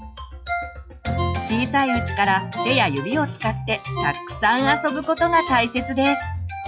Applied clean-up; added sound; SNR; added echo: classical method log-MMSE.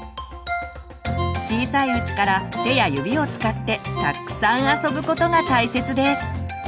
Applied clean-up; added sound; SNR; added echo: none; Ringtone; 11 dB; none.